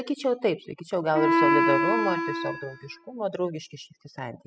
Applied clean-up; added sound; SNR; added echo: classical method spectral subtraction.